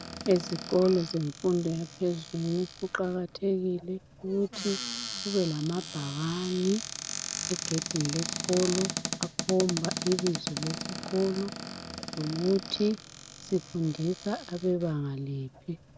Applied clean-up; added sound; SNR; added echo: none; Cupboard open or close; 8 dB; none.